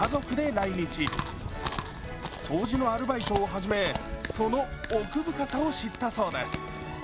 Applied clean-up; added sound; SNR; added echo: none; Chewing, mastication; 7 dB; none.